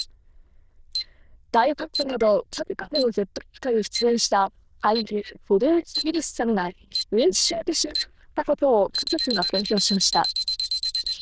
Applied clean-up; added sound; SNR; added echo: neural diffusion model UNIVERSE++.